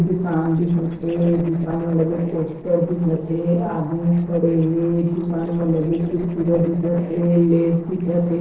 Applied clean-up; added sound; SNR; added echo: neural separator model SepFormer DNS4.